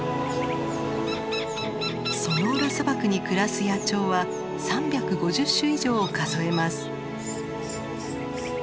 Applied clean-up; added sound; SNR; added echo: none; Chirp, tweet; 11 dB; none.